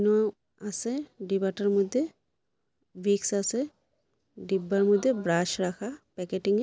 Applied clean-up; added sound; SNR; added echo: none; none; none; none.